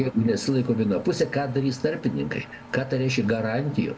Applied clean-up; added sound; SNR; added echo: none; Engine; 20 dB; reverberation time 0.9 s.